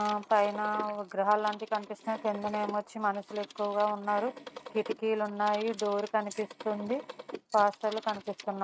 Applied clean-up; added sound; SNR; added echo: neural mask model RNNoise.